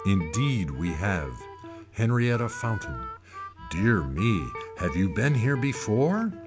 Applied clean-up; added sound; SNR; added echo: none; Electric guitar + Harmonica; 13 dB; none.